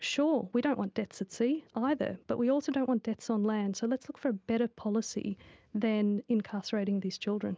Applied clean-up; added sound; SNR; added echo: none; none; none; none.